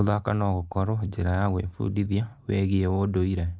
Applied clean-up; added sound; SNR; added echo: neural mask model Resemble Enhance denoiser.